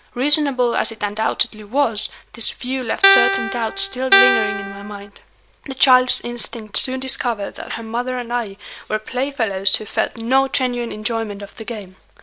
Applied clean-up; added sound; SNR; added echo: none; Guitar; -4 dB; none.